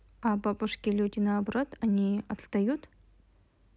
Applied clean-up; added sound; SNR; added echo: none; none; none; none.